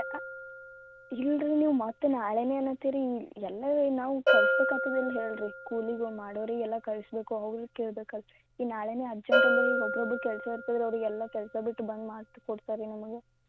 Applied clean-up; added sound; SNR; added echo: none; Bell; 2 dB; none.